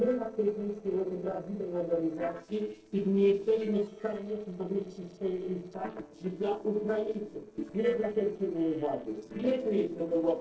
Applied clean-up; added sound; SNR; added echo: neural separator model SepFormer DNS4.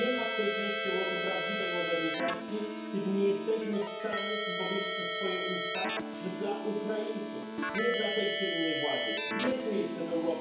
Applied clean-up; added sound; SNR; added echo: none; Keyboard (musical); 0 dB; reverberation time 2.2 s.